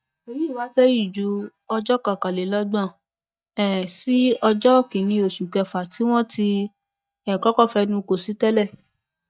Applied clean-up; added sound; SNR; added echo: neural mask model DeepFilterNet 3.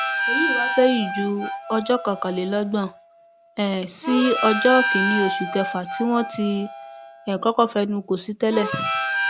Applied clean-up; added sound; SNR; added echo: none; Harmonica; 4 dB; none.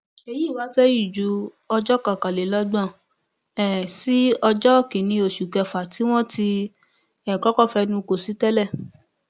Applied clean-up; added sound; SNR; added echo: none; none; none; none.